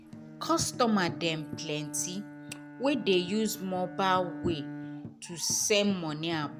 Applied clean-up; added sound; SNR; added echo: none; Bowed string instrument + Tambourine; 12 dB; none.